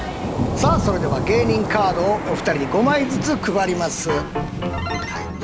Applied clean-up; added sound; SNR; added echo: none; Waves, surf + Thunder; 3 dB; none.